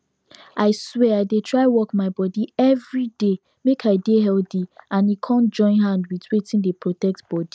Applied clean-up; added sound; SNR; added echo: none; none; none; none.